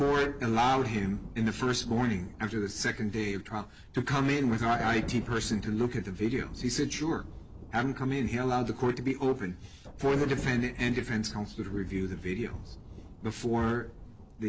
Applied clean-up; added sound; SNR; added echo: none; Thunder; 13 dB; none.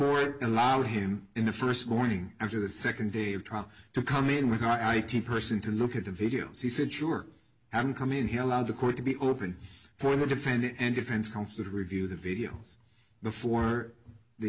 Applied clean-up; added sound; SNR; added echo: none; none; none; none.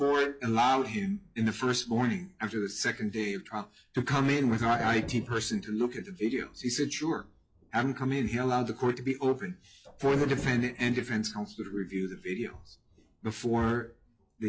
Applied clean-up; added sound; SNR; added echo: classical method log-MMSE.